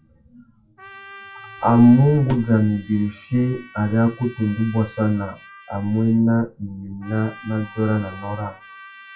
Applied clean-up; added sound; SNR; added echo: classical method WPE with log-MMSE.